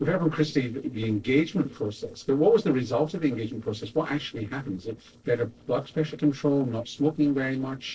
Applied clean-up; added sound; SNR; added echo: neural separator model SepFormer DNS4.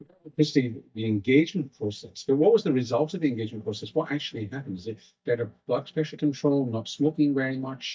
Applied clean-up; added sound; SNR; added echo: neural mask model DeepFilterNet 3.